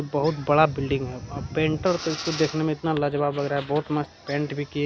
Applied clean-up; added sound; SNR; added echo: none; Drill; 17 dB; none.